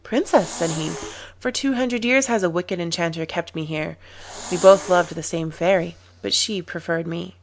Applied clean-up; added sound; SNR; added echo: none; Hiss; 14 dB; none.